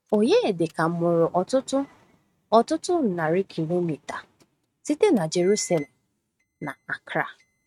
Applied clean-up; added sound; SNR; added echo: neural mask model RNNoise.